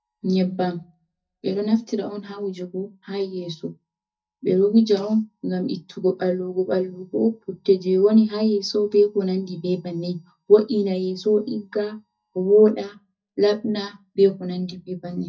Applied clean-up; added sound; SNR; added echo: neural mask model DeepFilterNet 3.